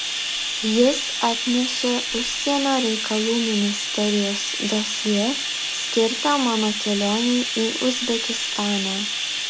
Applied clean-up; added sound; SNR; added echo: none; Bathtub (filling or washing); 3 dB; none.